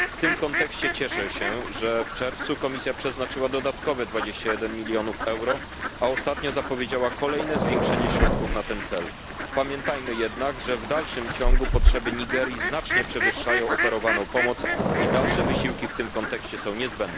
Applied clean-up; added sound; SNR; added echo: none; Fowl + Boom; -2 dB; none.